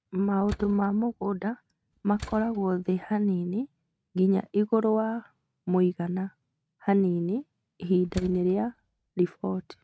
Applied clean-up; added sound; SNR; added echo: neural mask model RNNoise.